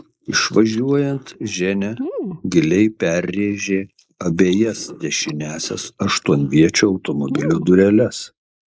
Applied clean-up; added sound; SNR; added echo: neural mask model Resemble Enhance denoiser.